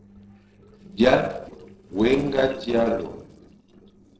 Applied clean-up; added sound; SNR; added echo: neural separator model SepFormer DNS4.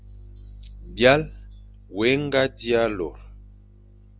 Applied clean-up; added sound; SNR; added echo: none; none; none; none.